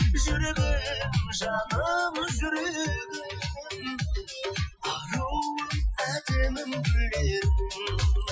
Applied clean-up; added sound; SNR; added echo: classical method Wiener filter.